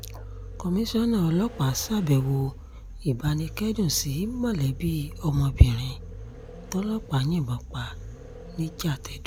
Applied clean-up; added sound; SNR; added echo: none; Vehicle; 13 dB; none.